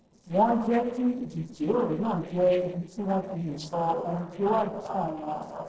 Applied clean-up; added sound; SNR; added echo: neural separator model SepFormer DNS4.